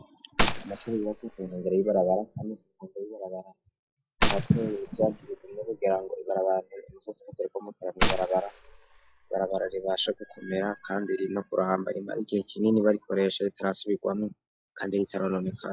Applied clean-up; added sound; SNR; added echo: classical method log-MMSE.